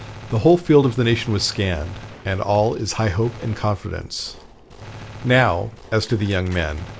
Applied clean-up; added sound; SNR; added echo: none; Gunshot, gunfire; 18 dB; none.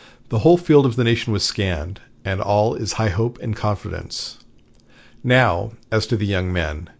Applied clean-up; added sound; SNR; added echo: none; none; none; none.